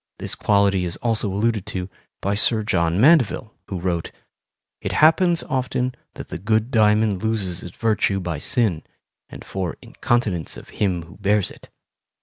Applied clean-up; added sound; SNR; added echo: none; none; none; none.